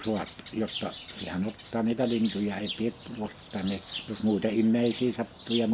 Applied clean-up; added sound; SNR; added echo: none; Bird; 14 dB; none.